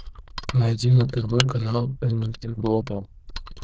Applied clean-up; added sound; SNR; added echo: neural diffusion model UNIVERSE++.